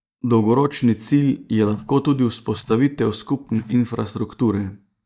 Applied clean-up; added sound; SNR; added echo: neural mask model DeepFilterNet 3.